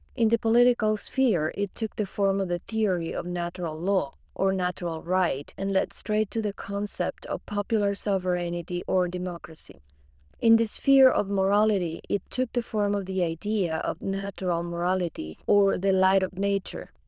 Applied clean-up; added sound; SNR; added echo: neural diffusion model UNIVERSE++.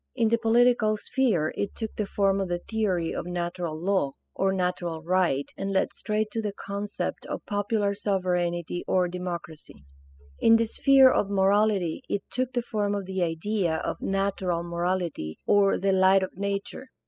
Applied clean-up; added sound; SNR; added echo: classical method spectral subtraction.